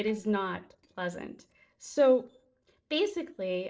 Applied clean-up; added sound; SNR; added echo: neural separator model SepFormer DNS4.